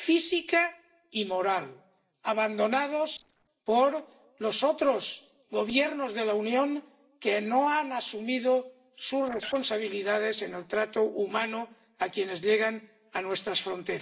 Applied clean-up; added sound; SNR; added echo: neural separator model SepFormer DNS4.